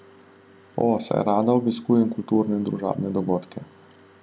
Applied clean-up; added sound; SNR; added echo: none; none; none; none.